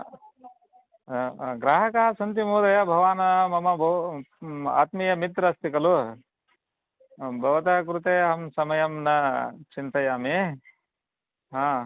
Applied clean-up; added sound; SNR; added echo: none; none; none; none.